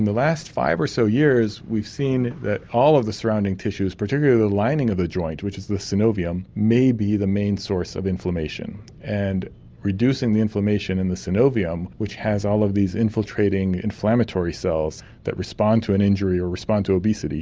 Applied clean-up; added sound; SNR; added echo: none; none; none; none.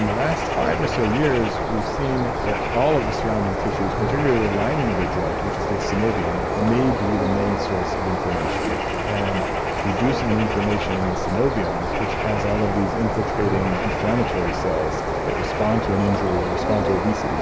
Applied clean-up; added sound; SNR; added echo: none; Bird; -1 dB; none.